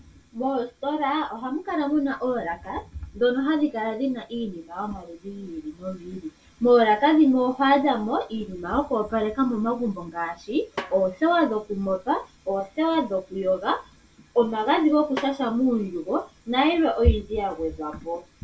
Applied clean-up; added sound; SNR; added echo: none; Snare drum; 16 dB; reverberation time 0.2 s.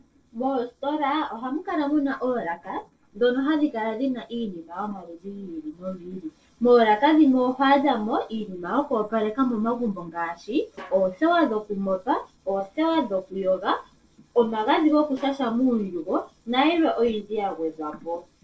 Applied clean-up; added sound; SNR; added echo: neural separator model SepFormer DNS4.